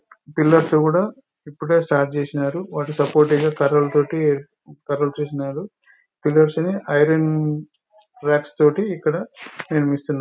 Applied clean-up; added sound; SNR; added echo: none; none; none; none.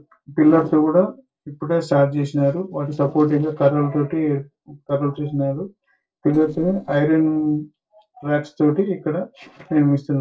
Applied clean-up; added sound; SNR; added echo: neural separator model SepFormer DNS4.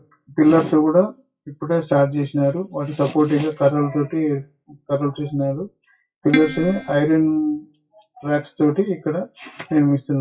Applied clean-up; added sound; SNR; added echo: classical method WPE with log-MMSE.